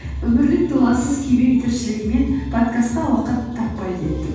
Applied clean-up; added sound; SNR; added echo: none; none; none; reverberation time 1.2 s.